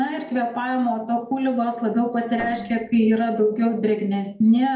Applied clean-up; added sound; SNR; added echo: neural separator model SepFormer DNS4.